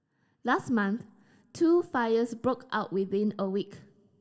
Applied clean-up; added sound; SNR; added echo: none; none; none; reverberation time 0.3 s.